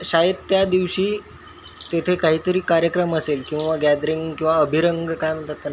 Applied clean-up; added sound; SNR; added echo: none; Bird vocalization, bird call, bird song; 18 dB; none.